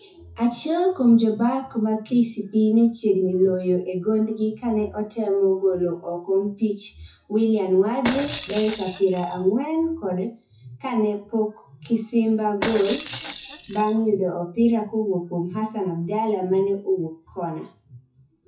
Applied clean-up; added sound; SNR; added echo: classical method WPE with log-MMSE.